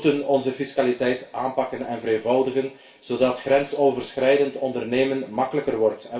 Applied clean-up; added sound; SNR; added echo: none; none; none; reverberation time 0.3 s.